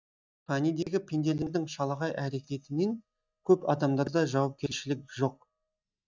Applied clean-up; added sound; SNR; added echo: neural mask model DeepFilterNet 3.